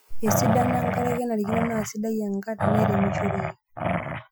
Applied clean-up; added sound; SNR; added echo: classical method Wiener filter.